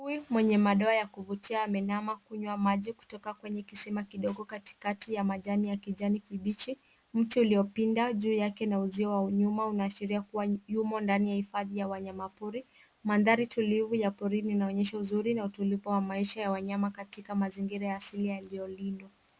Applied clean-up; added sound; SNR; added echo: none; none; none; none.